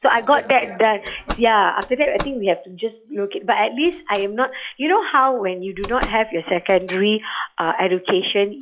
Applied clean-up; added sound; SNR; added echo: classical method log-MMSE.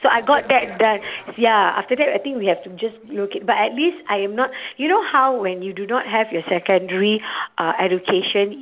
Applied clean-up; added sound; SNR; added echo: none; none; none; none.